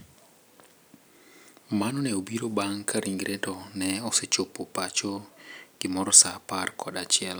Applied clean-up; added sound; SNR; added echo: none; none; none; none.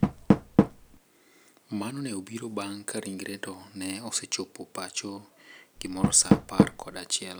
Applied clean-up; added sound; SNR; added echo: none; Door; -4 dB; none.